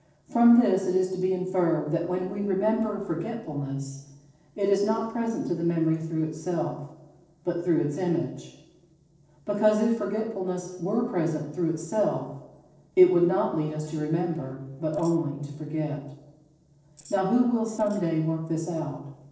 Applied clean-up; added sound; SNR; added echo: neural separator model SepFormer DNS4.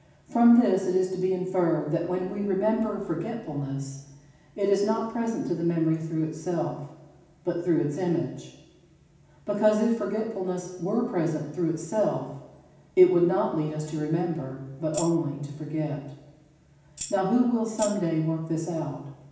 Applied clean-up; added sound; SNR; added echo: none; Tambourine; 14 dB; reverberation time 0.9 s.